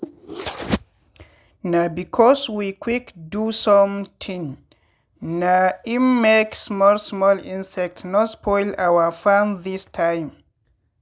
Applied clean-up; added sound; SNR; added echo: none; none; none; none.